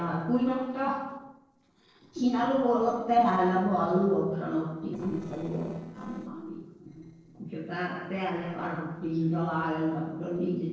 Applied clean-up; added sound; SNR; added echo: neural separator model SepFormer DNS4.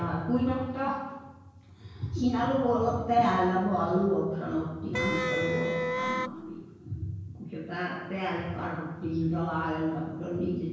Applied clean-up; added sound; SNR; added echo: none; Wind instrument, woodwind instrument; 1 dB; reverberation time 1.0 s.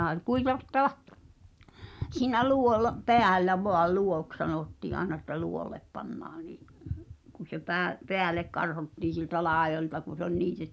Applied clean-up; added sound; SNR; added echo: none; none; none; none.